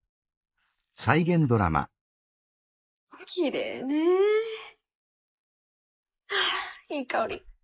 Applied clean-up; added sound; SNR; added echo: neural mask model Resemble Enhance denoiser.